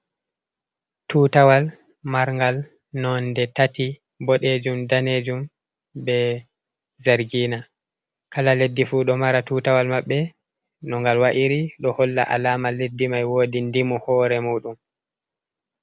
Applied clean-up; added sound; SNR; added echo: none; none; none; none.